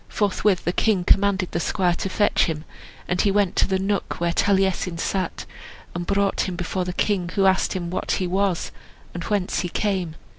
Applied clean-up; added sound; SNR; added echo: none; none; none; none.